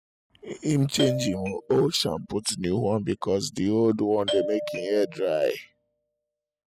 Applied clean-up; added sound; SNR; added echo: classical method spectral subtraction.